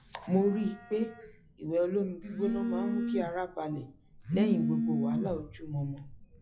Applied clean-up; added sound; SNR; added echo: classical method WPE with log-MMSE.